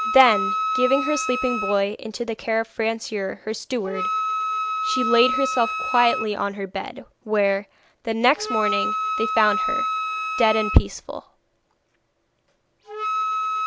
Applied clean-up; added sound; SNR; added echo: none; Wind instrument, woodwind instrument; 3 dB; none.